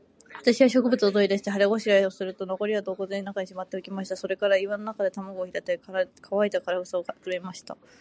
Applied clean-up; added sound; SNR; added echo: none; none; none; none.